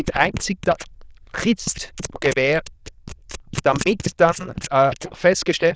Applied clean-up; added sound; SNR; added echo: neural diffusion model UNIVERSE++.